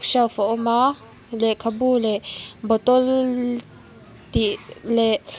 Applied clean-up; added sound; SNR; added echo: none; none; none; none.